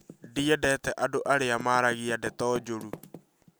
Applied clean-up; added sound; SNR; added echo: none; Typing; 17 dB; none.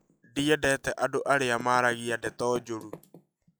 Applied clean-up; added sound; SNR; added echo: classical method log-MMSE.